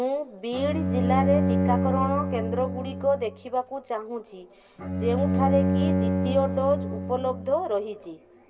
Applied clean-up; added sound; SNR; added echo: none; Bowed string instrument; -1 dB; reverberation time 1.9 s.